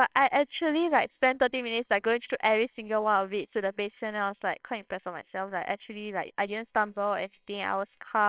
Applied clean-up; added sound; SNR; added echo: neural separator model SepFormer WHAMR!.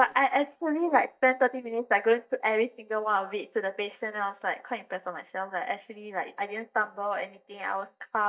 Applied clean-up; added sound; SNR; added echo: neural mask model DeepFilterNet 3.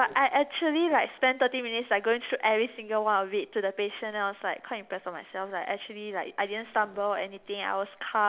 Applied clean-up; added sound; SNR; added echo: none; none; none; none.